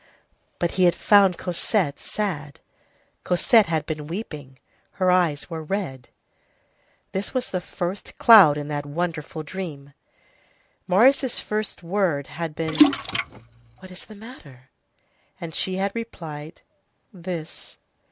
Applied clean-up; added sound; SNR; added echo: none; Splash, splatter; -2 dB; none.